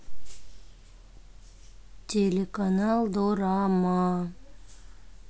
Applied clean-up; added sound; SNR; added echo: none; none; none; none.